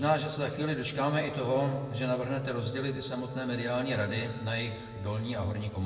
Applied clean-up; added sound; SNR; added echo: none; Wind instrument, woodwind instrument; 19 dB; reverberation time 1.4 s.